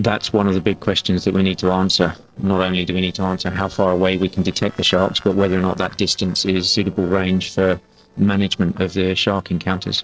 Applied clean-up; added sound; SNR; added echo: neural separator model SepFormer DNS4.